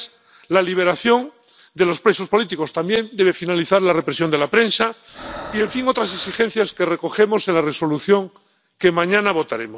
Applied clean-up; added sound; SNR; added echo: none; Breathing; 16 dB; none.